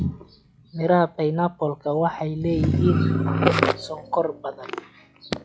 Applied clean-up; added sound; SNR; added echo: classical method log-MMSE.